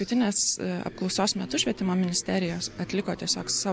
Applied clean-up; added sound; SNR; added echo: none; none; none; none.